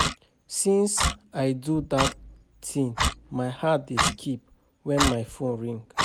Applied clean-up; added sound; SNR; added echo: none; Clock; 3 dB; none.